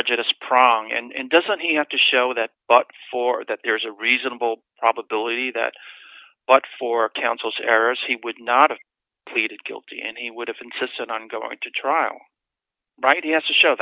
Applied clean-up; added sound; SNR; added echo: none; none; none; none.